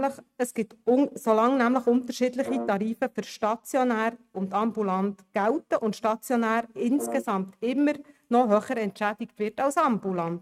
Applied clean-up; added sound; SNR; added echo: neural mask model RNNoise.